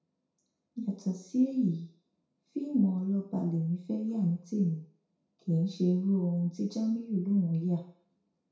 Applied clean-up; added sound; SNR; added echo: none; none; none; reverberation time 0.6 s.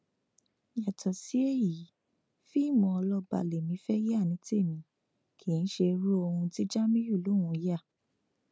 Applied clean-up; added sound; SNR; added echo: none; none; none; none.